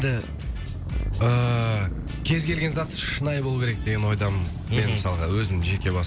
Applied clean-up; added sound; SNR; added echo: none; Motorcycle; 11 dB; none.